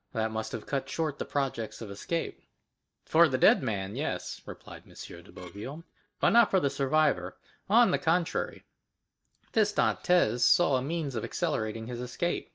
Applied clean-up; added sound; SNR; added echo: neural mask model DeepFilterNet 3.